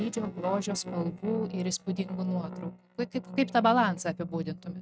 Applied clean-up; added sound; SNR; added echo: neural mask model RNNoise.